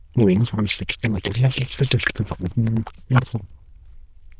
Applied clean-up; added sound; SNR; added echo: neural diffusion model UNIVERSE++.